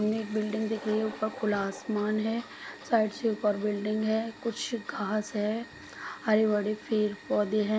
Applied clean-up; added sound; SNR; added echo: none; Toilet flush + Fire; 18 dB; none.